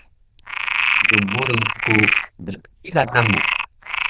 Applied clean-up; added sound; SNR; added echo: neural diffusion model UNIVERSE++.